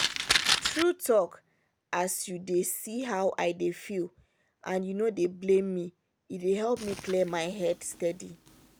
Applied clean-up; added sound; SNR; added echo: none; Fire; 7 dB; none.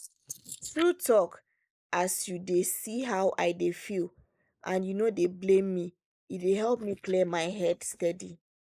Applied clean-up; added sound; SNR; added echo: neural mask model Resemble Enhance denoiser.